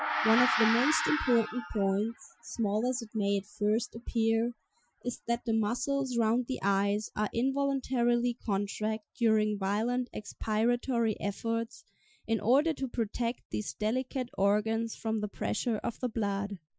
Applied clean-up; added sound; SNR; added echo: classical method Wiener filter.